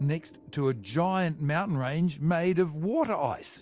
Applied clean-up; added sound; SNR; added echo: none; none; none; none.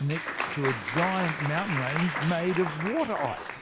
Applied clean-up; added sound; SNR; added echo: none; Applause; 4 dB; none.